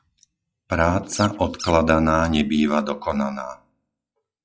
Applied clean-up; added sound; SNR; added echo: classical method log-MMSE.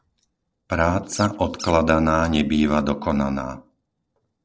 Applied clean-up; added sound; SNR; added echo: neural separator model SepFormer DNS4.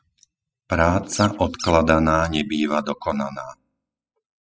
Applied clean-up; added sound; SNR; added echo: classical method spectral subtraction.